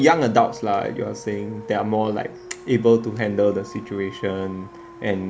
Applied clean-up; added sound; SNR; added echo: none; Dog; 18 dB; none.